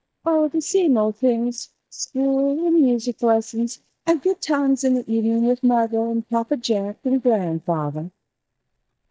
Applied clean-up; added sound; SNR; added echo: neural mask model DeepFilterNet 3.